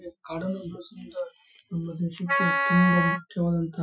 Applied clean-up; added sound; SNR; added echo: classical method Wiener filter.